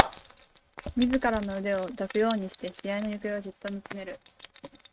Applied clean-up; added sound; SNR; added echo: neural mask model RNNoise.